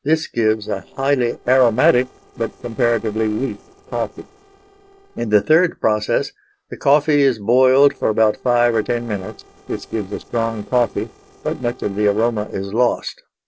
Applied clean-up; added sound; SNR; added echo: neural separator model SepFormer DNS4.